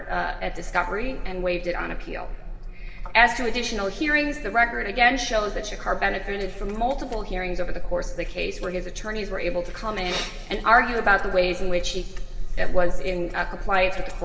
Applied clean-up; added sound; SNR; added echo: none; none; none; reverberation time 2.0 s.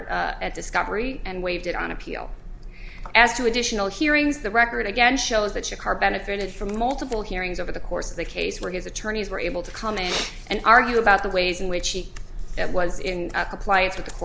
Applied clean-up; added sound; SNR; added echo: none; none; none; none.